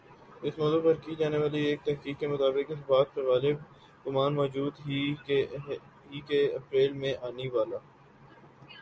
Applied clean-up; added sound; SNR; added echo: none; none; none; none.